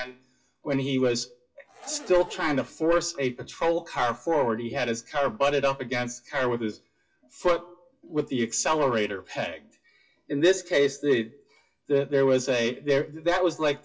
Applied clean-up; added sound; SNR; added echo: classical method WPE with log-MMSE.